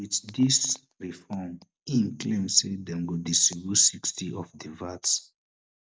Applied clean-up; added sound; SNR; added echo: none; none; none; none.